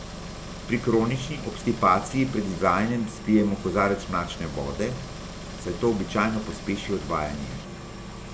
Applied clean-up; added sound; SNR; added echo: none; Engine; 10 dB; none.